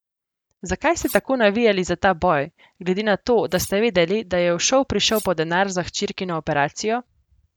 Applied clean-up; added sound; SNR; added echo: none; Cutlery, silverware; 17 dB; none.